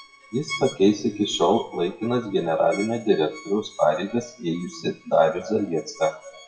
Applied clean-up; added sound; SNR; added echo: classical method WPE with log-MMSE.